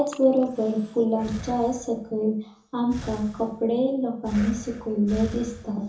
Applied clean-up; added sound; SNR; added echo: none; Breathing; 16 dB; reverberation time 0.7 s.